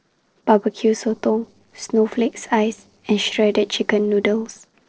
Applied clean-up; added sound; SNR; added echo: neural separator model SepFormer DNS4.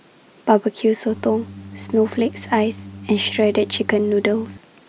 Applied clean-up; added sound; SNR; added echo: none; Organ; 16 dB; none.